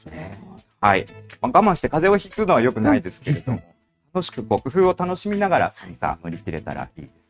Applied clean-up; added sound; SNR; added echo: neural mask model RNNoise.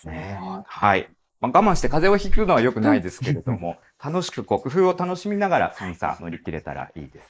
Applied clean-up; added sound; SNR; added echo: neural mask model Resemble Enhance denoiser.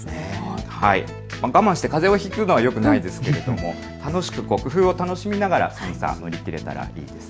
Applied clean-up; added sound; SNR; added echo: none; none; none; none.